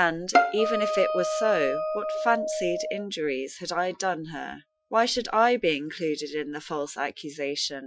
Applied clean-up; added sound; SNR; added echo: classical method Wiener filter.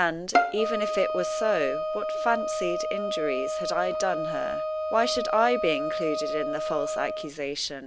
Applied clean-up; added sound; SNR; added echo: none; Wind instrument, woodwind instrument + Bowed string instrument; 0 dB; none.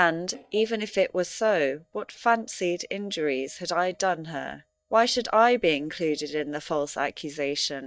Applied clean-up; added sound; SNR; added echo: neural mask model DeepFilterNet 3.